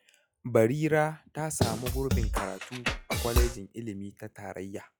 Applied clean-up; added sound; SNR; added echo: classical method log-MMSE.